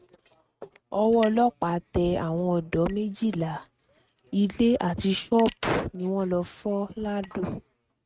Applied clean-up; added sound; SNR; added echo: neural mask model RNNoise.